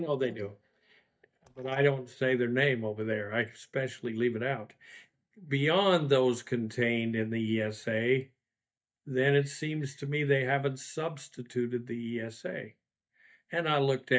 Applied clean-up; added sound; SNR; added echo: neural mask model DeepFilterNet 3.